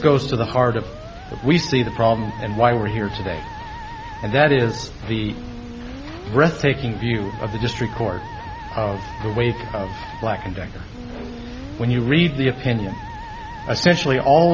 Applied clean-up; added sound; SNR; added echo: none; Musical instrument; 15 dB; none.